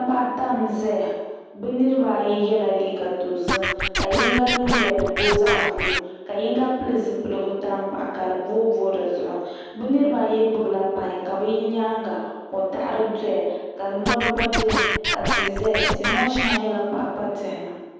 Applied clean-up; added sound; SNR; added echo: none; Scratching (performance technique); 0 dB; reverberation time 1.2 s.